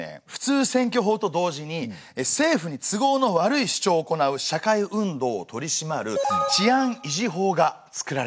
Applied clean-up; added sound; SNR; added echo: none; none; none; none.